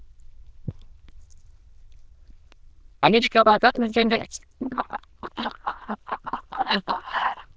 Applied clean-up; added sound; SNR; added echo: neural diffusion model UNIVERSE++.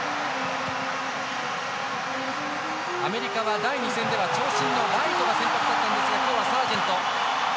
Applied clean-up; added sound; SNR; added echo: none; Wind instrument, woodwind instrument; 12 dB; none.